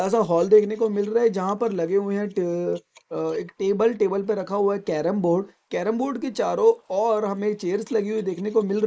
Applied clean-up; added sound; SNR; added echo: neural mask model Resemble Enhance denoiser.